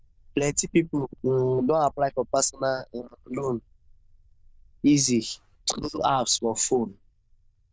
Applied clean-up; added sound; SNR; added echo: neural diffusion model UNIVERSE++.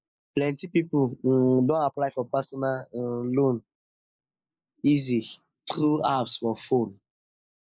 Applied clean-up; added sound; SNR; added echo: neural mask model Resemble Enhance denoiser.